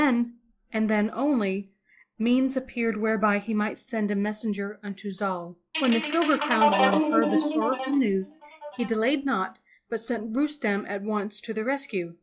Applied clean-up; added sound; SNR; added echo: classical method log-MMSE.